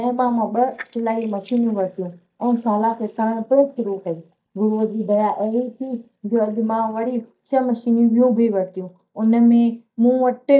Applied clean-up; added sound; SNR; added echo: neural mask model DeepFilterNet 3.